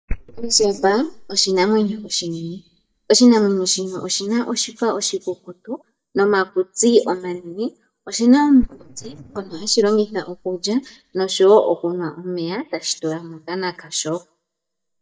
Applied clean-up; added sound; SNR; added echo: neural mask model DeepFilterNet 3.